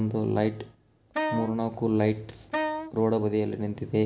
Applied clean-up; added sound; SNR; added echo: none; Wind instrument, woodwind instrument; 6 dB; none.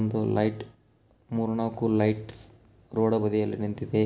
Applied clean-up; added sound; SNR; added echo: none; none; none; none.